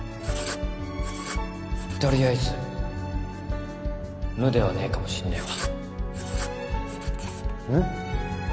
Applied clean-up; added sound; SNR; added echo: none; Writing; 14 dB; none.